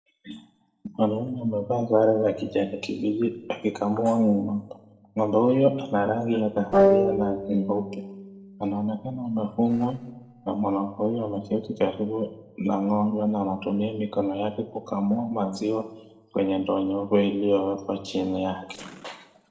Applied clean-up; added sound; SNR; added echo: neural separator model SepFormer DNS4.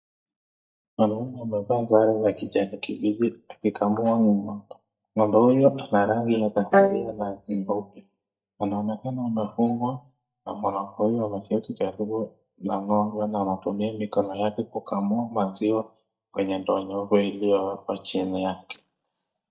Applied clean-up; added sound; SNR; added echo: neural mask model DeepFilterNet 3.